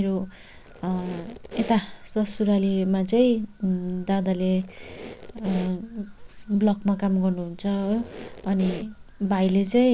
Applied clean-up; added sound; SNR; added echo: none; Squeak; 16 dB; none.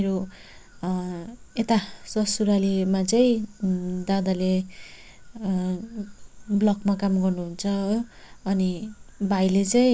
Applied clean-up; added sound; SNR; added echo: none; none; none; none.